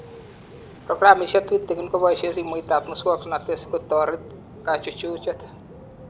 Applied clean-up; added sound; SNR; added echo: none; Fixed-wing aircraft, airplane + Bird; 18 dB; none.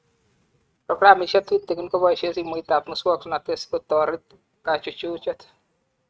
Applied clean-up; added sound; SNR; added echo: neural mask model RNNoise.